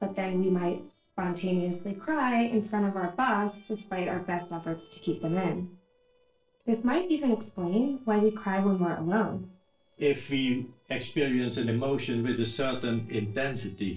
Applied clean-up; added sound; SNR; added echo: neural separator model SepFormer DNS4.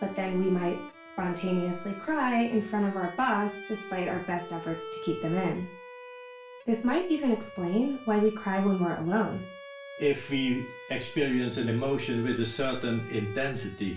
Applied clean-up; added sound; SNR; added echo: none; Bowed string instrument; 14 dB; reverberation time 0.3 s.